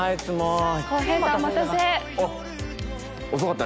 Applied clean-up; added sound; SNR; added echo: none; none; none; none.